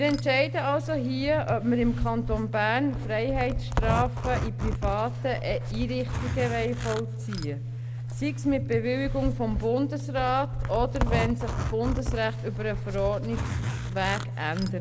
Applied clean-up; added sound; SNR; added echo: none; Zipper (clothing); 2 dB; none.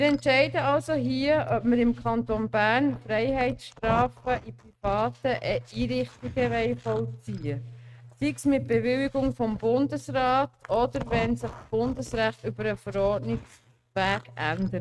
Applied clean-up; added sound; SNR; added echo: neural mask model RNNoise.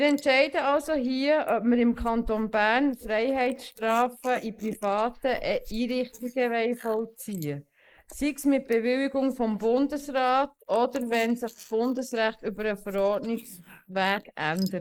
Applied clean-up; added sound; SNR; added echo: neural mask model Resemble Enhance denoiser.